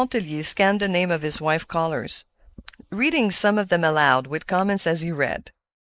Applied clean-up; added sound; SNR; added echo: neural mask model Resemble Enhance denoiser.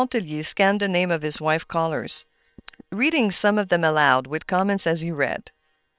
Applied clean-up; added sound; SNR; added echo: neural separator model SepFormer WHAM!.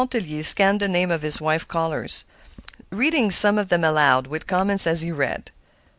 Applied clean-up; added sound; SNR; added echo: none; none; none; none.